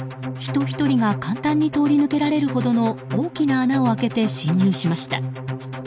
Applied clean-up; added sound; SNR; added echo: none; none; none; none.